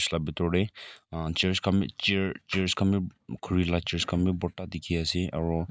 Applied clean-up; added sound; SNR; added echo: none; none; none; none.